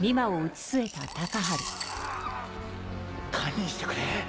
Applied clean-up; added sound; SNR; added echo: none; Coin (dropping) / Glass; 9 dB; none.